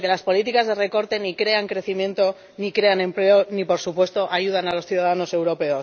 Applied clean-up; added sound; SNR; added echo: none; none; none; none.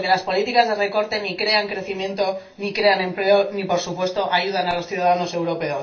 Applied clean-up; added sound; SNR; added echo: none; none; none; reverberation time 0.3 s.